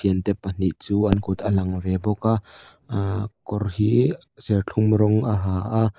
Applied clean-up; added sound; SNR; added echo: neural mask model Resemble Enhance denoiser.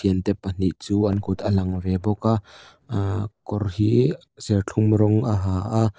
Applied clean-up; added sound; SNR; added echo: neural separator model SepFormer DNS4.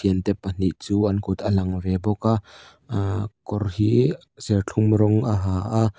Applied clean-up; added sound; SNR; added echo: none; none; none; none.